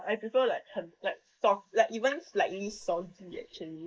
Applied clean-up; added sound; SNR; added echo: neural mask model Resemble Enhance denoiser.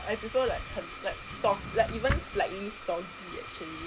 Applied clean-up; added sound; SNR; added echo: none; Drawer open or close + Domestic sounds, home sounds; 6 dB; none.